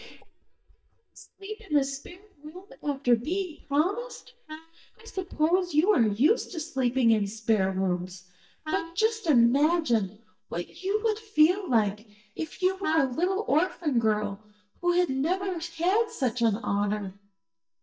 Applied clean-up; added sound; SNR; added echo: neural mask model DeepFilterNet 3.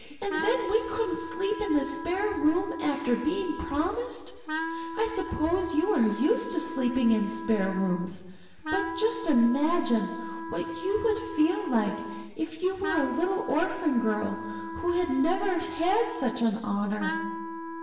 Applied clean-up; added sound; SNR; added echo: none; Wind instrument, woodwind instrument; 8 dB; reverberation time 1.2 s.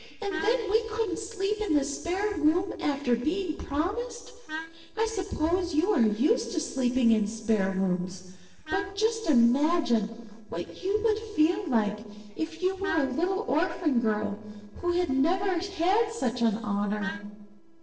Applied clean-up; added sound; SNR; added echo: neural separator model SepFormer DNS4.